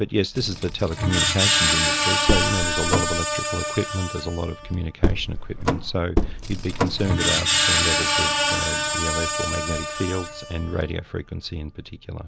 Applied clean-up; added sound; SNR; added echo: none; Car + Screech; -3 dB; none.